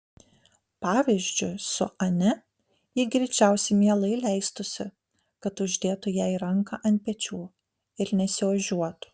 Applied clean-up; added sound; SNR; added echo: none; none; none; none.